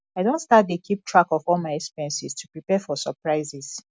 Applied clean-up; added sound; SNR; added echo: none; none; none; none.